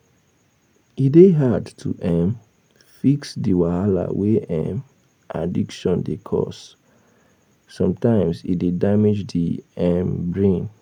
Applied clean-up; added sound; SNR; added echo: none; none; none; none.